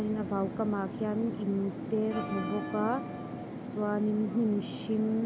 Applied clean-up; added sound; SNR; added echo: none; Fixed-wing aircraft, airplane + Bell; 7 dB; none.